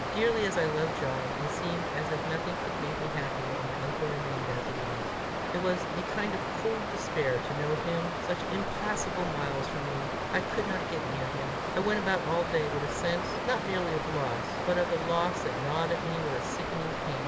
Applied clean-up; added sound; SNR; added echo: none; Water; 0 dB; none.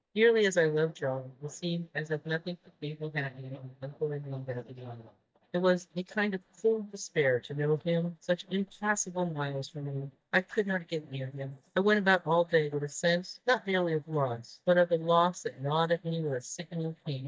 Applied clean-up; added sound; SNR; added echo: neural mask model DeepFilterNet 3.